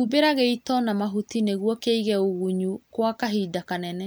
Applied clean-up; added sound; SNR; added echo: none; none; none; none.